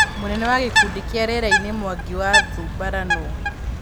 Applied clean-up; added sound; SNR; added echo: none; Bird; -3 dB; none.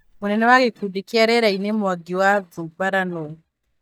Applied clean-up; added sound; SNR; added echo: neural mask model DeepFilterNet 3.